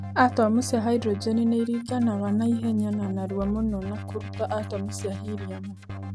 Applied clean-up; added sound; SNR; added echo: none; Keyboard (musical); 9 dB; none.